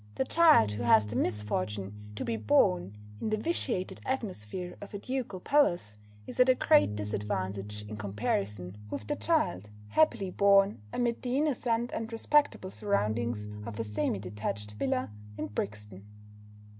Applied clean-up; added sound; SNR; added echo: none; Bass guitar; 11 dB; none.